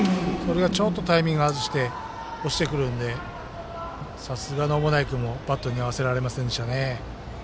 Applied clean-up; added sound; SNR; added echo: none; Boom; 19 dB; none.